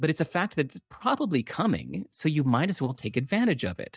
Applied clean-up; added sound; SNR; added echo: neural mask model DeepFilterNet 3.